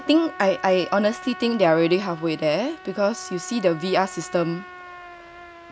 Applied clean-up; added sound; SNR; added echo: none; Trumpet; 17 dB; none.